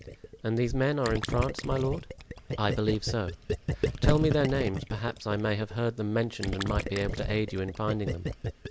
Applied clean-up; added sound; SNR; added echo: none; Gurgling; 4 dB; none.